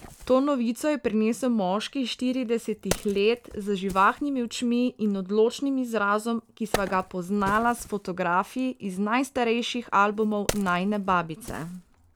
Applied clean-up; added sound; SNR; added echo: none; Wood; 15 dB; none.